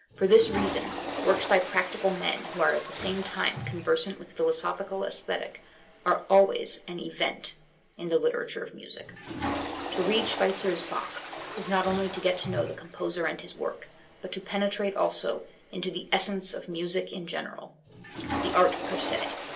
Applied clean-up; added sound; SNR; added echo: none; Toilet flush / Water; 9 dB; reverberation time 0.2 s.